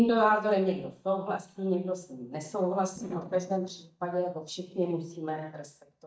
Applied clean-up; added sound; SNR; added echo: neural mask model DeepFilterNet 3.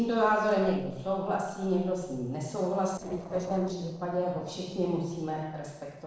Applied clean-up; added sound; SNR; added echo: neural separator model SepFormer DNS4.